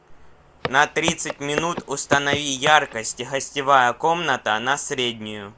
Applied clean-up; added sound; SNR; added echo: none; Walk, footsteps; 9 dB; none.